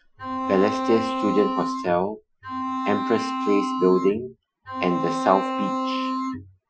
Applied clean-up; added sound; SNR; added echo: classical method Wiener filter.